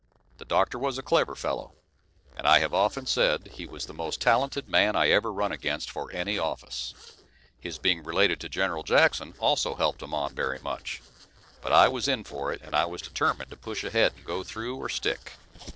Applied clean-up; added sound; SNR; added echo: neural separator model SepFormer DNS4.